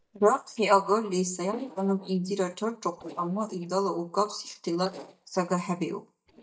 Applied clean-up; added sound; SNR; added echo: neural mask model DeepFilterNet 3.